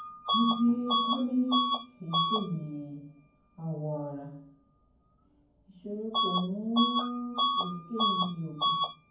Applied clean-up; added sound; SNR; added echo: none; Bus / Alarm; -1 dB; reverberation time 0.9 s.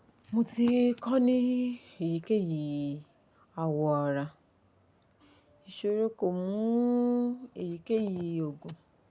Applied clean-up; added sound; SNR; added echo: none; none; none; none.